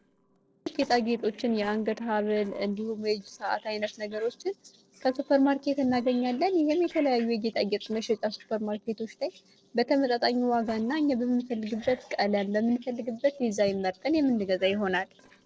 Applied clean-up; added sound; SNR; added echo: neural separator model SepFormer DNS4.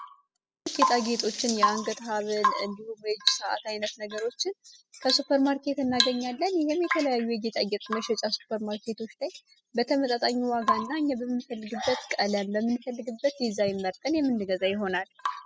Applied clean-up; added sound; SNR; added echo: classical method spectral subtraction.